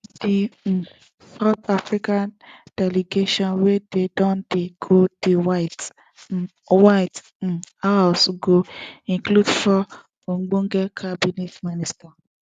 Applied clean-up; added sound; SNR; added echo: none; none; none; none.